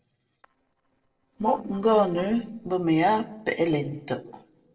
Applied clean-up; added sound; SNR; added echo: neural separator model SepFormer DNS4.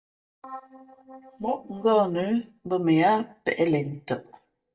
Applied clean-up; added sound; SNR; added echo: neural mask model DeepFilterNet 3.